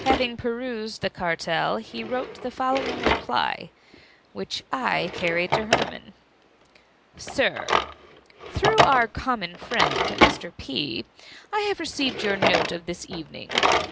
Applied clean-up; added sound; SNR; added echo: none; Drawer open or close; 0 dB; none.